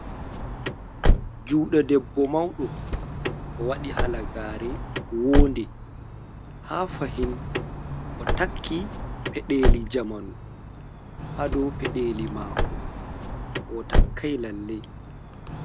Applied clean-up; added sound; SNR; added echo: none; Car; -2 dB; none.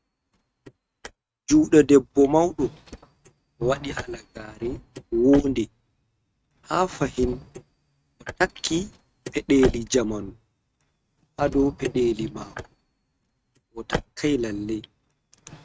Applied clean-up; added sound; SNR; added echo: neural mask model RNNoise.